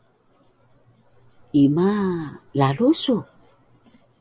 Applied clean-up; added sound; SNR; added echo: none; none; none; none.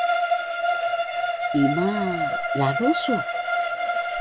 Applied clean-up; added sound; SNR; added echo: none; Bowed string instrument; -3 dB; none.